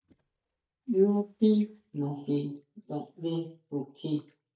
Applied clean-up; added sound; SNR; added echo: neural mask model DeepFilterNet 3.